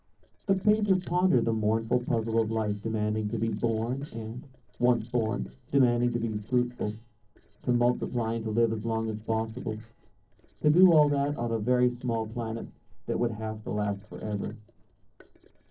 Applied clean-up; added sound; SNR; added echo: neural separator model SepFormer DNS4.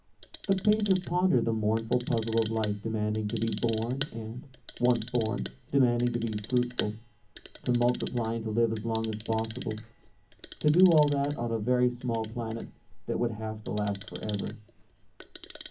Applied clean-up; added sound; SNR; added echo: none; Clock; 6 dB; reverberation time 0.3 s.